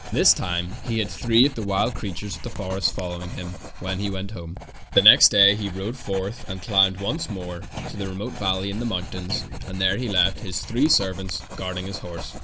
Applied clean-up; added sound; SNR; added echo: none; Writing + Thump, thud; 9 dB; none.